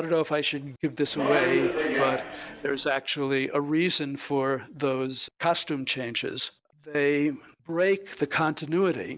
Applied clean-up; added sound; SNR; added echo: none; Subway, metro, underground; 1 dB; none.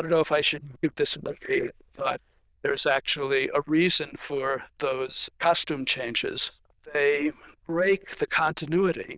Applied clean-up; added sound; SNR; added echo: neural diffusion model UNIVERSE++.